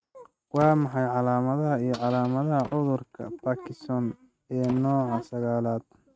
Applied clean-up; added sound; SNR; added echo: neural mask model RNNoise.